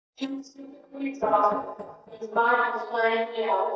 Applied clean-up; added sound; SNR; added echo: neural mask model DeepFilterNet 3.